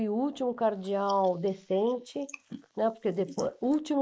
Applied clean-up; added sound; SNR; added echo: neural mask model Resemble Enhance denoiser.